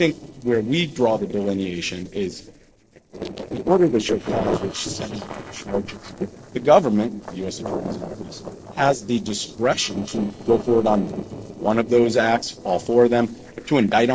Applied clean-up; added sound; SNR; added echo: neural separator model SepFormer DNS4.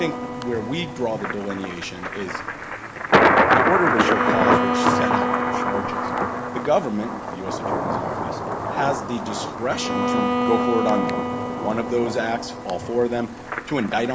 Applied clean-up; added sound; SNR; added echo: none; Thunder + Bowed string instrument; -4 dB; none.